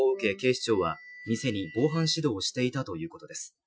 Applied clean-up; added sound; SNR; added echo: classical method Wiener filter.